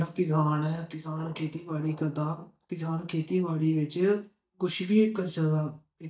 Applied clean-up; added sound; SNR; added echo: neural mask model DeepFilterNet 3.